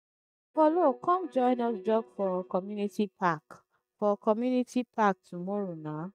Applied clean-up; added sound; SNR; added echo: neural mask model DeepFilterNet 3.